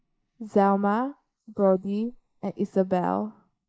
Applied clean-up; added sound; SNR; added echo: neural mask model Resemble Enhance denoiser.